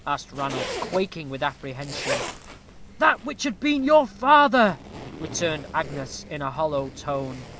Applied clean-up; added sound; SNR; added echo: none; Zipper (clothing); 12 dB; none.